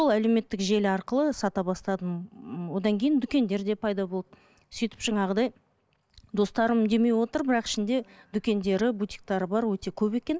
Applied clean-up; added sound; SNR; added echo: none; none; none; none.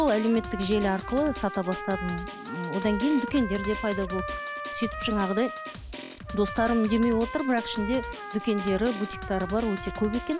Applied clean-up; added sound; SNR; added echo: none; Trumpet + Drum; 8 dB; none.